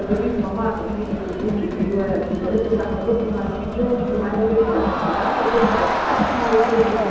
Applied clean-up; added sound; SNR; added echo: none; Crowd; 1 dB; reverberation time 1.1 s.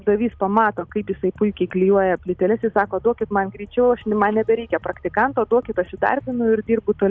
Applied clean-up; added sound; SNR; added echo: none; none; none; none.